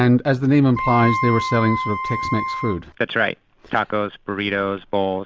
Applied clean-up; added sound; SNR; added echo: none; Wind instrument, woodwind instrument; 4 dB; none.